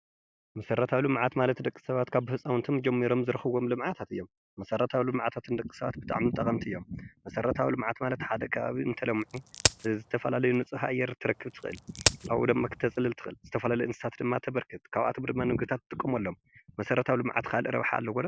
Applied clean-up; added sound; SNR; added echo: none; Crack; 4 dB; none.